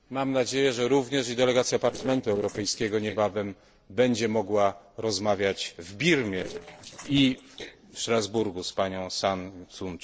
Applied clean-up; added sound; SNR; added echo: neural separator model SepFormer DNS4.